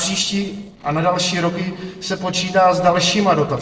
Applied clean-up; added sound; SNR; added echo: neural separator model SepFormer DNS4.